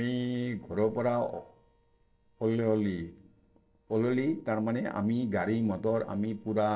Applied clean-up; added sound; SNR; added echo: neural separator model SepFormer DNS4.